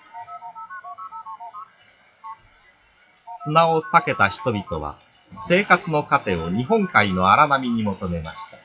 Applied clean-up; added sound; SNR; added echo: classical method WPE with log-MMSE.